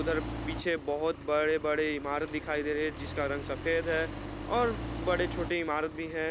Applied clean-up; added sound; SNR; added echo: none; Accelerating, revving, vroom; 8 dB; none.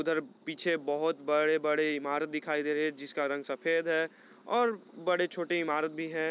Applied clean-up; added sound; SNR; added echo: none; none; none; none.